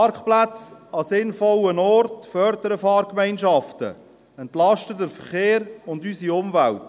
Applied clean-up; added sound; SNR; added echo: none; none; none; none.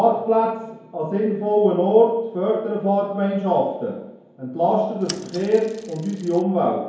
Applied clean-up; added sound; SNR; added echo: none; Mechanisms / Bicycle; 18 dB; reverberation time 0.9 s.